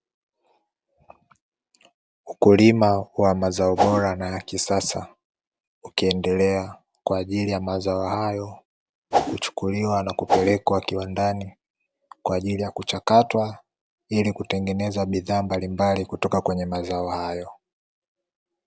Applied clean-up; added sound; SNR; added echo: none; Whoosh, swoosh, swish; -2 dB; none.